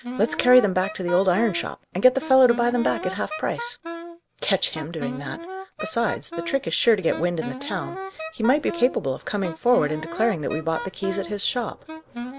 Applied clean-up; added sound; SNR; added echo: none; Wind instrument, woodwind instrument; 11 dB; none.